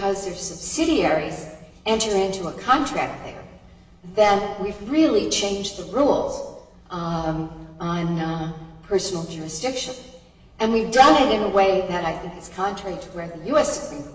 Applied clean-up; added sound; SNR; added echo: none; none; none; reverberation time 1.1 s.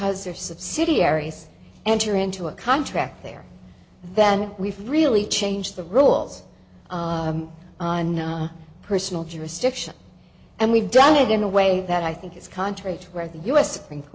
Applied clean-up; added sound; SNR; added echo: none; none; none; none.